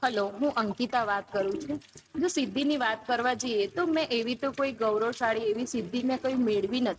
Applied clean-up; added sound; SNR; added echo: neural mask model RNNoise.